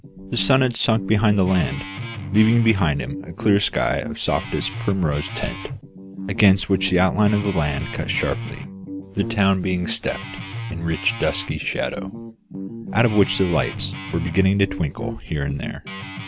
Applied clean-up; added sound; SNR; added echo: none; Guitar; 10 dB; none.